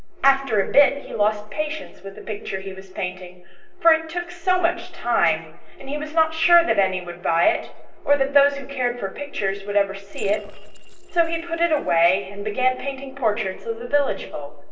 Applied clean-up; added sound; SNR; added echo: neural separator model SepFormer DNS4.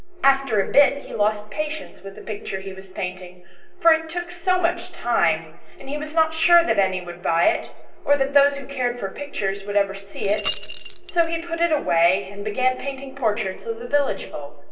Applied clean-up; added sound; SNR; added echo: none; Rattle / Keys jangling; 4 dB; reverberation time 0.8 s.